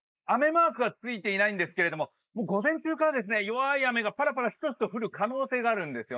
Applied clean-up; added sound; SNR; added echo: neural mask model Resemble Enhance denoiser.